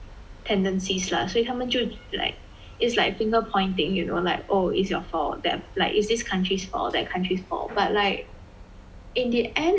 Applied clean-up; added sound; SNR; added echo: none; none; none; none.